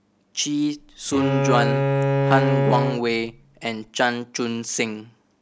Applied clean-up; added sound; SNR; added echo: none; Bowed string instrument; -3 dB; none.